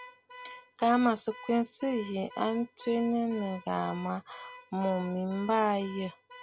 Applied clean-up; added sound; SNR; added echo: none; Alarm / Car; 18 dB; none.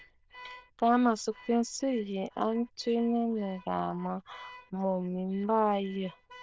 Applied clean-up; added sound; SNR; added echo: neural diffusion model UNIVERSE++.